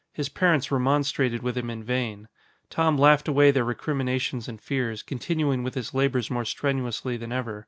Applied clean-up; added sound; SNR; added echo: none; none; none; none.